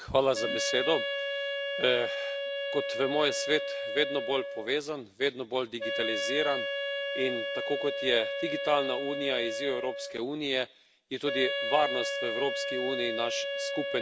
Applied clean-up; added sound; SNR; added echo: none; Wind instrument, woodwind instrument; 3 dB; none.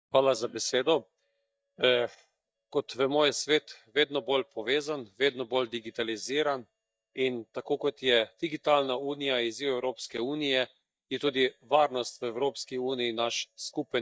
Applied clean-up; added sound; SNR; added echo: neural mask model DeepFilterNet 3.